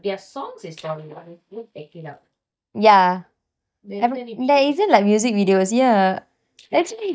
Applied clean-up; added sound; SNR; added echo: neural mask model DeepFilterNet 3.